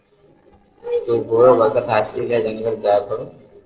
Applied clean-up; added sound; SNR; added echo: neural separator model SepFormer DNS4.